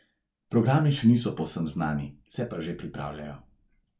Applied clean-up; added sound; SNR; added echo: none; none; none; none.